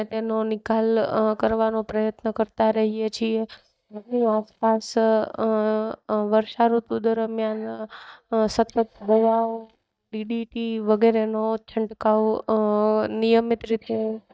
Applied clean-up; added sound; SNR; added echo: neural mask model DeepFilterNet 3.